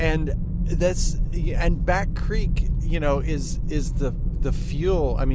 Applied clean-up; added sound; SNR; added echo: none; none; none; none.